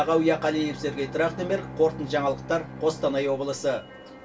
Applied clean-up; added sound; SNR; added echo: none; Bowed string instrument; 14 dB; reverberation time 0.2 s.